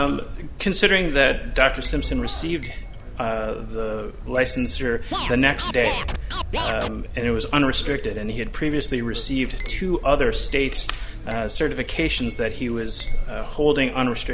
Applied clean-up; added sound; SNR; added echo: none; Scratching (performance technique) + Chink, clink; 5 dB; none.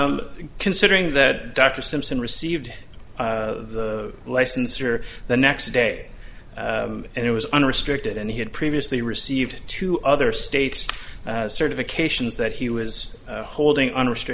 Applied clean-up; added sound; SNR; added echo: none; none; none; none.